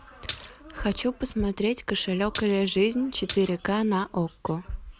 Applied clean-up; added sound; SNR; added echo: none; Splash, splatter; 10 dB; none.